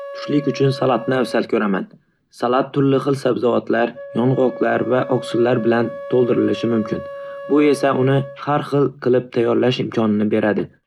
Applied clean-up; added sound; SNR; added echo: none; Wind instrument, woodwind instrument; 15 dB; none.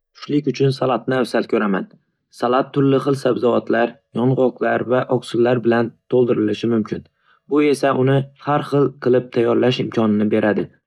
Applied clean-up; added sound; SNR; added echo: neural mask model DeepFilterNet 3.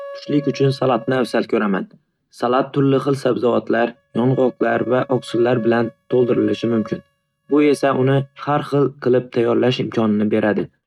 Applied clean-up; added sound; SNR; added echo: neural mask model RNNoise.